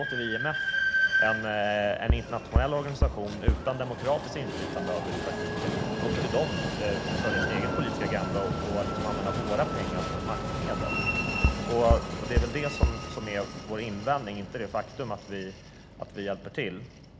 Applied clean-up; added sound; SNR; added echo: none; Train + Bass drum; -2 dB; none.